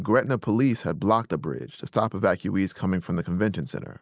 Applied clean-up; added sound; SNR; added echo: neural mask model Resemble Enhance denoiser.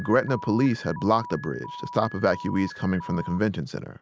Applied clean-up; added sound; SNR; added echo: none; Alarm; 15 dB; none.